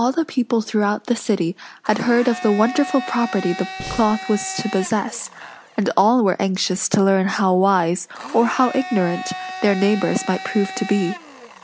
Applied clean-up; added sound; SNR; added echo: none; Breathing + Domestic sounds, home sounds; 14 dB; none.